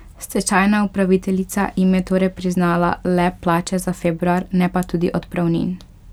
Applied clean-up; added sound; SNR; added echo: none; none; none; none.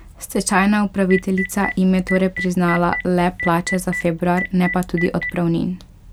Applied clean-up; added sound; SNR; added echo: none; Telephone; 10 dB; none.